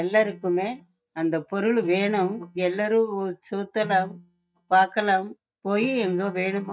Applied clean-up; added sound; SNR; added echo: neural mask model DeepFilterNet 3.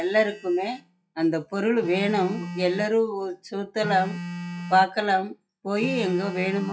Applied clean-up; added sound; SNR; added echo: classical method log-MMSE.